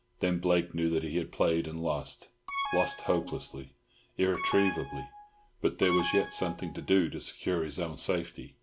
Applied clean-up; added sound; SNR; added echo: none; Alarm; 6 dB; none.